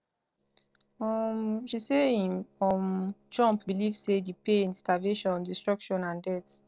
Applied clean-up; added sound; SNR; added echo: neural separator model SepFormer DNS4.